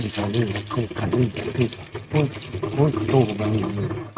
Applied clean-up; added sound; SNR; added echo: neural mask model RNNoise.